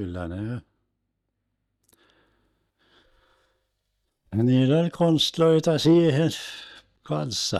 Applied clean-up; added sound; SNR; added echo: neural mask model DeepFilterNet 3.